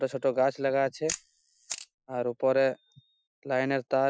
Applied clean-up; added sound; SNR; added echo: classical method Wiener filter.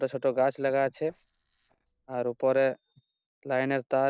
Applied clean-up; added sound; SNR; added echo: neural separator model SepFormer DNS4.